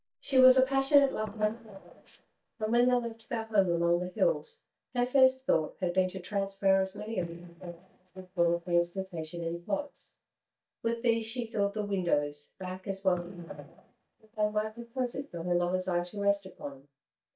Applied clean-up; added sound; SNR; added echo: neural mask model DeepFilterNet 3.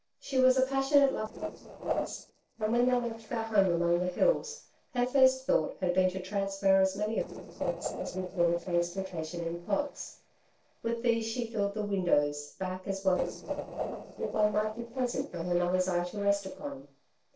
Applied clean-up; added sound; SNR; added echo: neural separator model SepFormer DNS4.